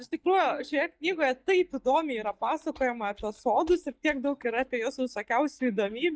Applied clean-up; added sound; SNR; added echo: neural mask model DeepFilterNet 3.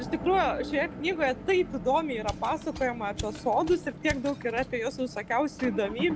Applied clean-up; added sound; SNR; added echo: none; Motor vehicle (road) / Engine + Mechanisms; 11 dB; none.